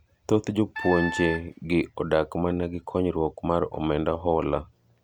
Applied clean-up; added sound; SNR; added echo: none; Wind instrument, woodwind instrument; 8 dB; none.